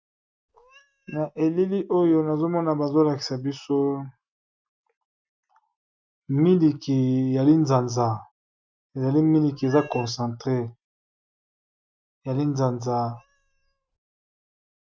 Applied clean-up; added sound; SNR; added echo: neural mask model RNNoise.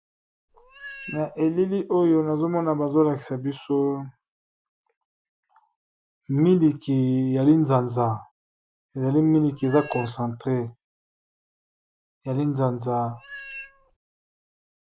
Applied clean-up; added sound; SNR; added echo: none; Meow; 17 dB; none.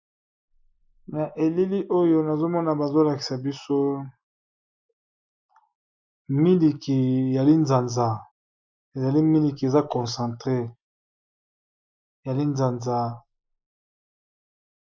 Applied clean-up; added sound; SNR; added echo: neural mask model Resemble Enhance denoiser.